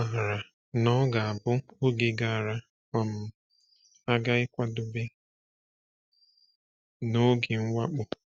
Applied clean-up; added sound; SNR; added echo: none; none; none; none.